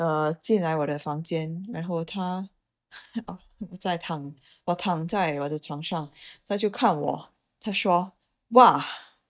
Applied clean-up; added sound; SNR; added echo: neural mask model DeepFilterNet 3.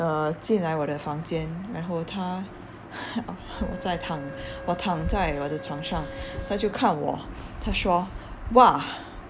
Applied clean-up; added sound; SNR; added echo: none; Organ; 13 dB; none.